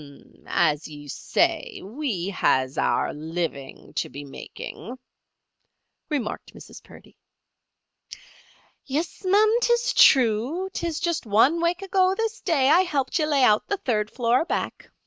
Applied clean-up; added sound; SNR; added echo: none; none; none; none.